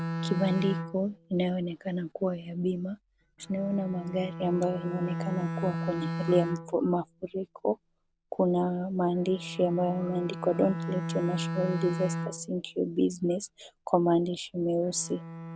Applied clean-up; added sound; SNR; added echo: none; Bowed string instrument; 7 dB; none.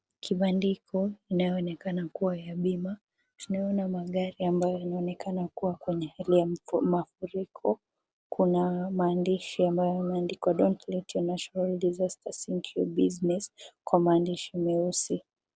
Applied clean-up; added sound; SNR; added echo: none; none; none; none.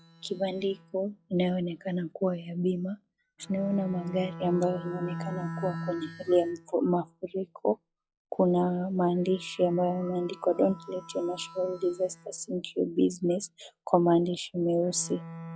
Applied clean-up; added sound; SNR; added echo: classical method log-MMSE.